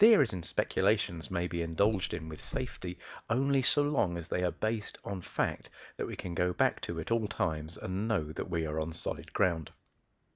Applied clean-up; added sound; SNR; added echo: none; Car; 8 dB; none.